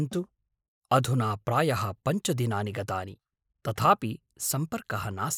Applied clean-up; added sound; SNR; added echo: neural mask model Resemble Enhance denoiser.